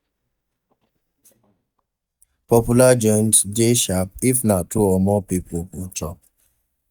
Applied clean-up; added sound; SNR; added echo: neural mask model DeepFilterNet 3.